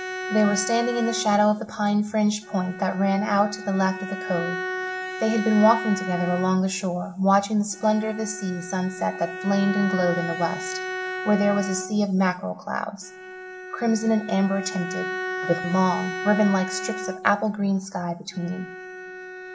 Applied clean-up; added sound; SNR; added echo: none; Bowed string instrument; 9 dB; reverberation time 0.5 s.